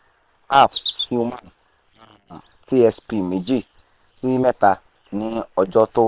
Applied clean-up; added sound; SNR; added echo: neural separator model SepFormer WHAM!.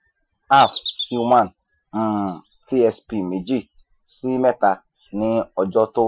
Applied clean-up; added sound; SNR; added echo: classical method Wiener filter.